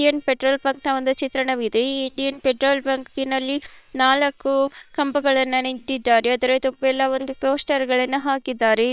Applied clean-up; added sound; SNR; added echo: neural separator model SepFormer WHAM!.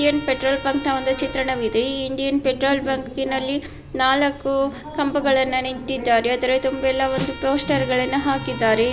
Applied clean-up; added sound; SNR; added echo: none; Snare drum + Trumpet; 18 dB; none.